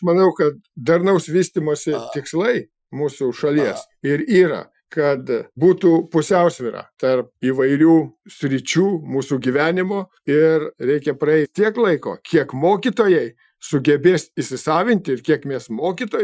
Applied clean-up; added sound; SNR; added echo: classical method Wiener filter.